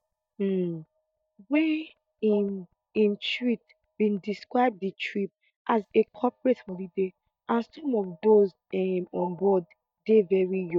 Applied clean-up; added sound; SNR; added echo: neural mask model DeepFilterNet 3.